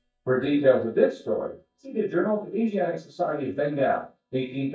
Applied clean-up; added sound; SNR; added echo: neural mask model DeepFilterNet 3.